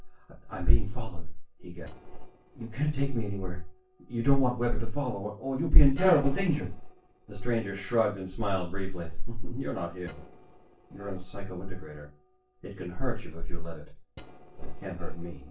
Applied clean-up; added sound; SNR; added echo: neural separator model SepFormer DNS4.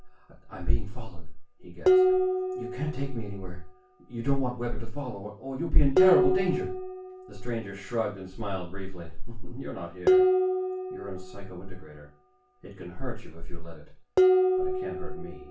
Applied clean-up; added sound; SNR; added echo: none; Dishes, pots, and pans; 1 dB; reverberation time 0.3 s.